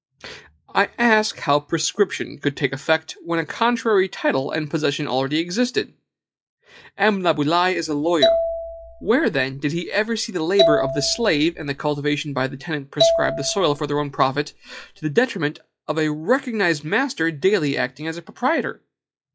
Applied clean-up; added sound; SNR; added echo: classical method log-MMSE.